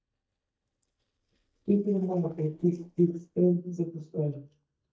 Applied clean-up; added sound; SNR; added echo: neural mask model DeepFilterNet 3.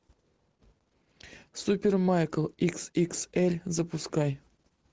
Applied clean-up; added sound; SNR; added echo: none; none; none; none.